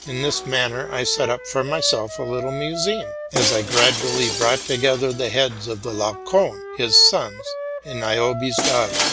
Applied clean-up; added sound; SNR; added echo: none; Wind instrument, woodwind instrument + Shatter; 6 dB; none.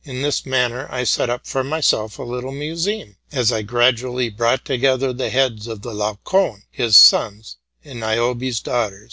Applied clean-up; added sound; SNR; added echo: none; none; none; none.